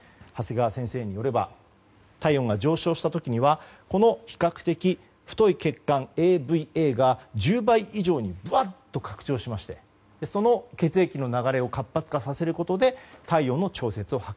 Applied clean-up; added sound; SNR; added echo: none; none; none; none.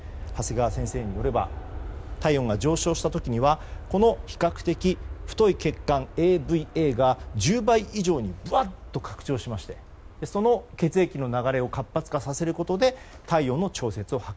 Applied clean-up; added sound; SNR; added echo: none; Aircraft; 13 dB; none.